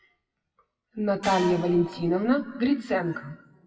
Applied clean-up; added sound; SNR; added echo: classical method WPE with log-MMSE.